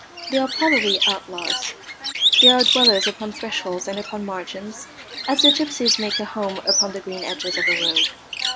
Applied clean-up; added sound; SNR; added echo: none; Bird; -3 dB; none.